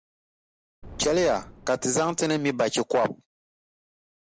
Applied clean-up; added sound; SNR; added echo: none; Boom; 19 dB; none.